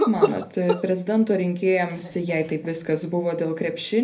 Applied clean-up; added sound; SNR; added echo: none; Cough; 7 dB; reverberation time 0.3 s.